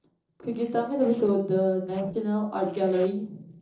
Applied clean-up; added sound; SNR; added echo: neural separator model SepFormer DNS4.